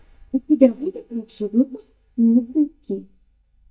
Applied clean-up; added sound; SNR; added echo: neural mask model DeepFilterNet 3.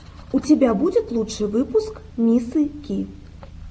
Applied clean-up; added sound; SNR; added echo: none; none; none; none.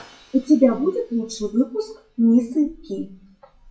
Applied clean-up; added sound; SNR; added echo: classical method WPE with log-MMSE.